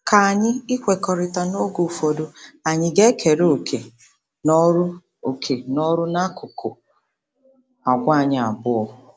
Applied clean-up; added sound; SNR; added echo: none; none; none; none.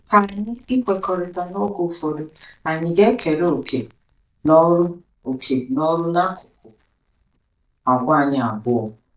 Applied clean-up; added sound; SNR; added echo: neural mask model DeepFilterNet 3.